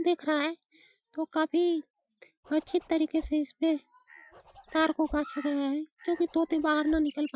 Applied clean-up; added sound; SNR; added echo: classical method Wiener filter.